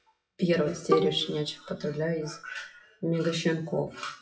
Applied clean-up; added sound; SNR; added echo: classical method WPE with log-MMSE.